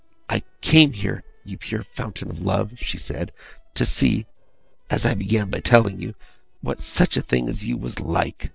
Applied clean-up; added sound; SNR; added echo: neural separator model SepFormer DNS4.